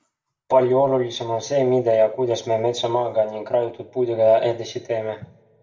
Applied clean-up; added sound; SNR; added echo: none; none; none; reverberation time 0.6 s.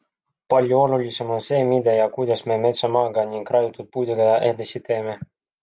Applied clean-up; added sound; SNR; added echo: none; none; none; none.